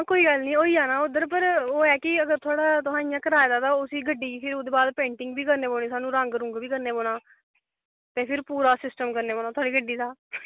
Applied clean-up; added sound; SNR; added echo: none; none; none; none.